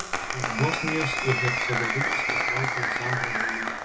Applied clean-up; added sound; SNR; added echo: none; Applause; -4 dB; reverberation time 0.1 s.